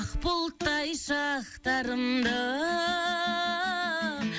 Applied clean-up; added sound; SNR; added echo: none; none; none; none.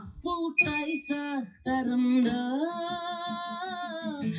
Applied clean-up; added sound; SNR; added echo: classical method WPE with log-MMSE.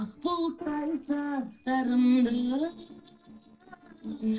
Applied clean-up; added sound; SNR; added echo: neural separator model SepFormer DNS4.